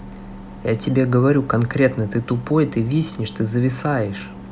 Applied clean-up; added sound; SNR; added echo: none; none; none; none.